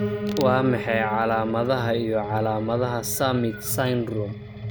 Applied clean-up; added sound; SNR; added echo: none; Mechanisms + Piano; 6 dB; none.